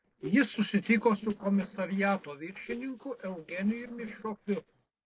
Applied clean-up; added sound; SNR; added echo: neural separator model SepFormer DNS4.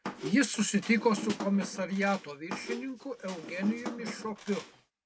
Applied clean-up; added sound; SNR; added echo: none; Squeak + Snare drum; 10 dB; none.